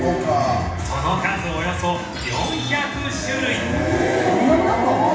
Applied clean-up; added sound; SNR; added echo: none; none; none; reverberation time 0.9 s.